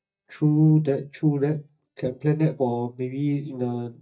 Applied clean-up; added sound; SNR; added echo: neural mask model DeepFilterNet 3.